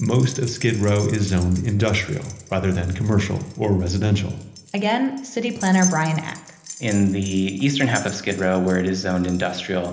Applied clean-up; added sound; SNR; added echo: none; Keys jangling; 17 dB; reverberation time 0.8 s.